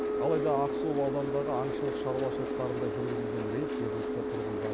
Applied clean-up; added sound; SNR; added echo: none; Boat, Water vehicle + Wind instrument, woodwind instrument; -2 dB; none.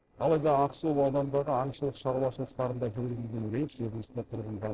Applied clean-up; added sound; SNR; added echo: neural separator model SepFormer DNS4.